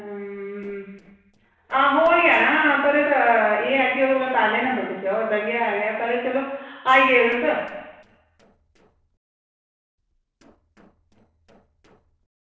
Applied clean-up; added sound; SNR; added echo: neural separator model SepFormer DNS4.